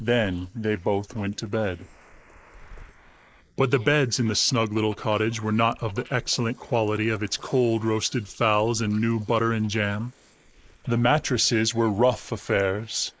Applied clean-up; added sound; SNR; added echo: neural mask model Resemble Enhance denoiser.